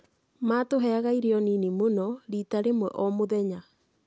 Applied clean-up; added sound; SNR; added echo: none; none; none; none.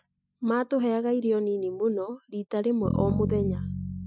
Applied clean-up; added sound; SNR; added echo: classical method Wiener filter.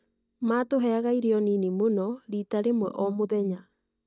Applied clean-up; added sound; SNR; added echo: neural mask model DeepFilterNet 3.